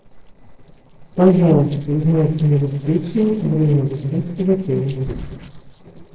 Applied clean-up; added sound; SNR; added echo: neural separator model SepFormer DNS4.